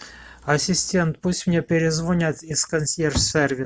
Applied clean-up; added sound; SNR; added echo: none; none; none; none.